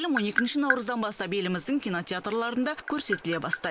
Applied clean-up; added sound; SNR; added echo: none; Tap; 6 dB; none.